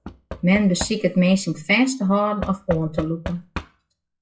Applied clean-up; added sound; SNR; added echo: classical method WPE with log-MMSE.